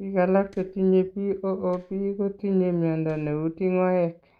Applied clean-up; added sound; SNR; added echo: neural mask model RNNoise.